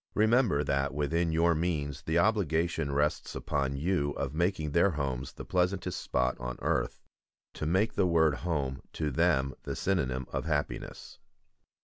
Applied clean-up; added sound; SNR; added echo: none; none; none; none.